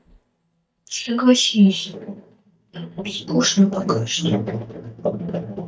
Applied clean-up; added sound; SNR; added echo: neural mask model DeepFilterNet 3.